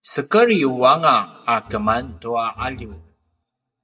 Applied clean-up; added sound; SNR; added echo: neural mask model DeepFilterNet 3.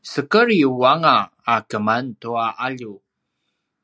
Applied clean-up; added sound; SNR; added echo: none; none; none; none.